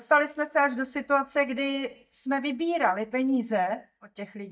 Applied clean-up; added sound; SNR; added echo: neural mask model DeepFilterNet 3.